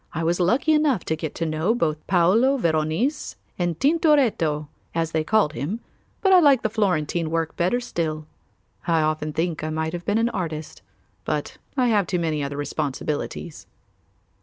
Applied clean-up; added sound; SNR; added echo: none; none; none; none.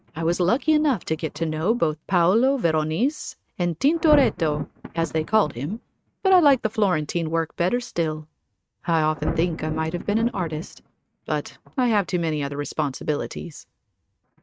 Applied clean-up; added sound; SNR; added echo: neural mask model RNNoise.